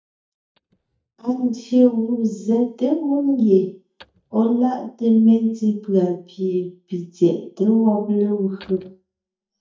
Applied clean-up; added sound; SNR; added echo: neural mask model DeepFilterNet 3.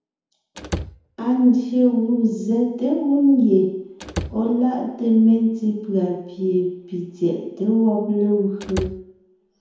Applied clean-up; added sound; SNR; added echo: none; Slam / Wood; 10 dB; reverberation time 1.0 s.